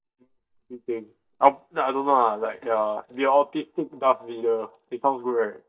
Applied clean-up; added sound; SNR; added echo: neural mask model DeepFilterNet 3.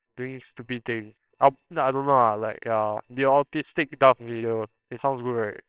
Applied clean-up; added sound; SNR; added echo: neural separator model SepFormer WHAMR!.